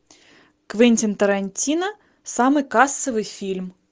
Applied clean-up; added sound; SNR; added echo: none; none; none; none.